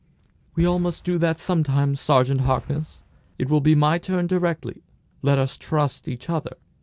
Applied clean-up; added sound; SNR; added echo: none; Boom; 15 dB; none.